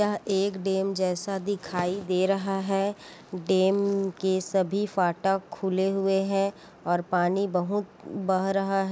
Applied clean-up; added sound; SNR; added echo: none; none; none; none.